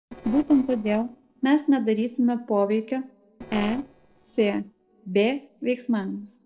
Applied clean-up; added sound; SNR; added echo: neural separator model SepFormer DNS4.